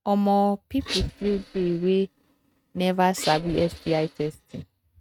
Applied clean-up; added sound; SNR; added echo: neural mask model RNNoise.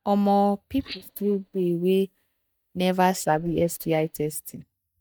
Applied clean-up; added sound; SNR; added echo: neural mask model DeepFilterNet 3.